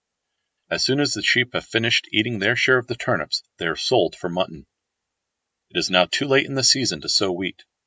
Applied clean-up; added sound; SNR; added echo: none; none; none; none.